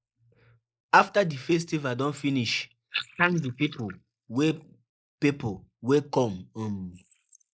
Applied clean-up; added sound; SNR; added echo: neural mask model Resemble Enhance denoiser.